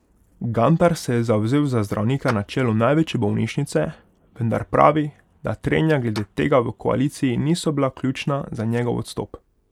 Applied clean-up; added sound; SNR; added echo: neural mask model Resemble Enhance denoiser.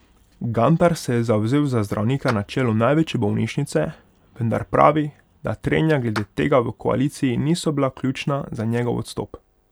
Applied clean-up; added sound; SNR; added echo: none; Clapping; 18 dB; none.